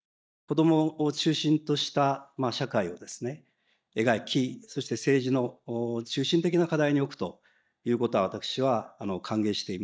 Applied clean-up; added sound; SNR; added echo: neural mask model DeepFilterNet 3.